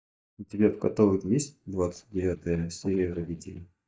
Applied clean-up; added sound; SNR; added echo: neural mask model DeepFilterNet 3.